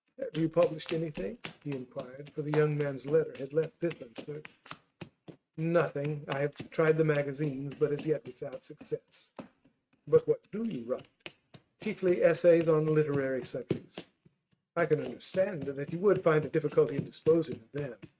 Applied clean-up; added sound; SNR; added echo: neural mask model RNNoise.